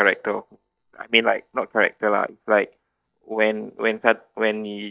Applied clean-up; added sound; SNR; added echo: neural mask model DeepFilterNet 3.